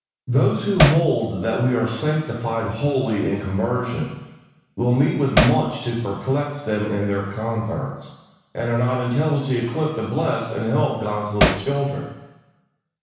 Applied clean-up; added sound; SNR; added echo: none; Hammer; -2 dB; reverberation time 1.1 s.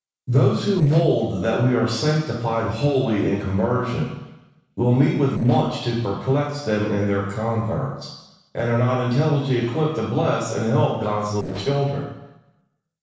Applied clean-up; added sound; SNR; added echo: neural separator model SepFormer DNS4.